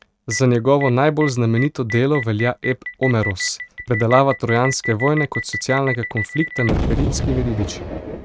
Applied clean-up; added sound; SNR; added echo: neural mask model RNNoise.